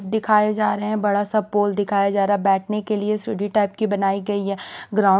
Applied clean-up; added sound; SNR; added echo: none; none; none; none.